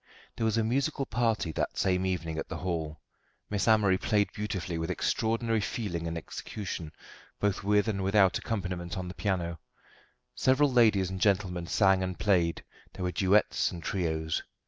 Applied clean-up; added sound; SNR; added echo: none; none; none; none.